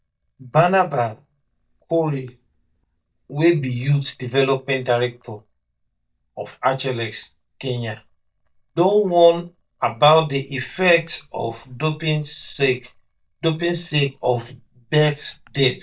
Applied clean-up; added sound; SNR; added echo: neural mask model DeepFilterNet 3.